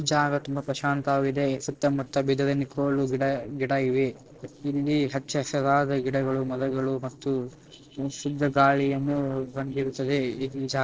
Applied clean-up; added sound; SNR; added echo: neural separator model SepFormer DNS4.